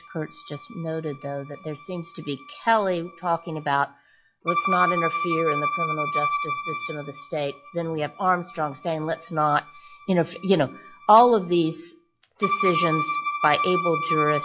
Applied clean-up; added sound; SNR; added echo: classical method log-MMSE.